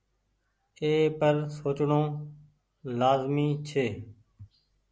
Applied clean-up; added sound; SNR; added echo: none; none; none; none.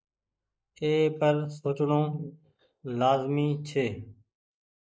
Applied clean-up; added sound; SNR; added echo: neural mask model Resemble Enhance denoiser.